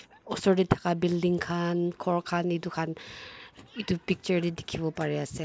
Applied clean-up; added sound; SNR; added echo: neural mask model Resemble Enhance denoiser.